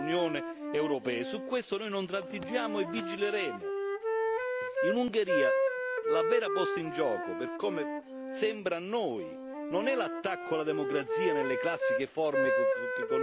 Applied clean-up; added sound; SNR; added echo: none; Wind instrument, woodwind instrument; -1 dB; none.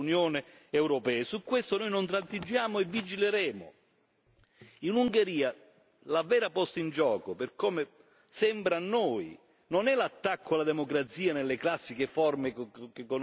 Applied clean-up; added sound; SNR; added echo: none; none; none; none.